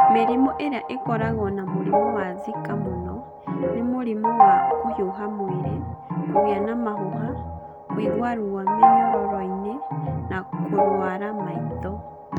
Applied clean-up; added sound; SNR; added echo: none; Organ; -5 dB; none.